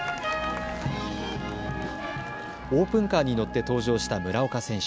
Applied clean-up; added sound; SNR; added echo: none; Bowed string instrument + Wind instrument, woodwind instrument; 10 dB; none.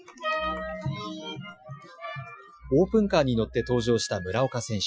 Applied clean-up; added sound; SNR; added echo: classical method Wiener filter.